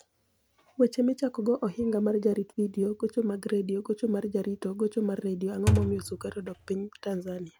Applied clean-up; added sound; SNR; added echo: none; Thump, thud; -1 dB; none.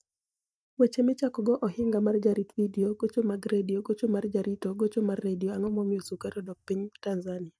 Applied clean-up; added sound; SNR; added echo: neural mask model DeepFilterNet 3.